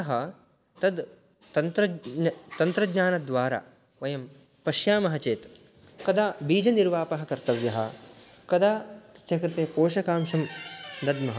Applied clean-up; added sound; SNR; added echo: none; none; none; none.